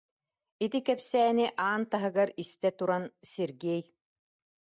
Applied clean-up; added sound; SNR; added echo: none; none; none; none.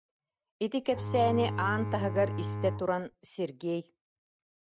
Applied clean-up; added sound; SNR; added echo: none; Bowed string instrument; 3 dB; none.